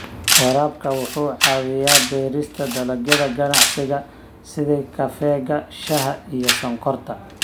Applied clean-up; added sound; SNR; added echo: none; Camera; 1 dB; none.